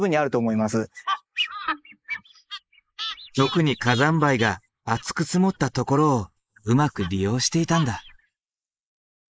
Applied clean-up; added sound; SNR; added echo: neural mask model Resemble Enhance denoiser.